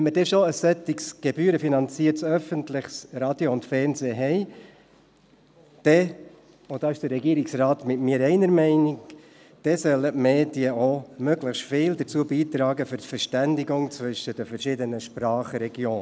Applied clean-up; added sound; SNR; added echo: none; none; none; none.